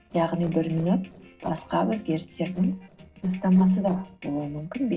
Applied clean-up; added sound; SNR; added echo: neural separator model SepFormer DNS4.